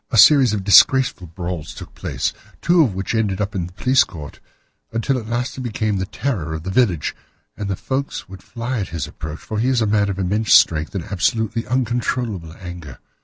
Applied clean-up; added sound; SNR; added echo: none; none; none; none.